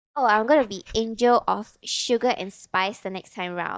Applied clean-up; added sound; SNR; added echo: neural mask model DeepFilterNet 3.